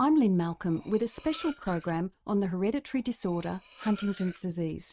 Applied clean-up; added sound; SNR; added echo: neural mask model RNNoise.